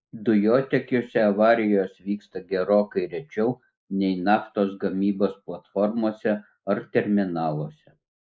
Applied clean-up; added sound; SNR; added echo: neural mask model Resemble Enhance denoiser.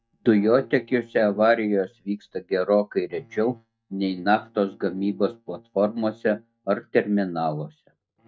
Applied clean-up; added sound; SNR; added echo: neural mask model DeepFilterNet 3.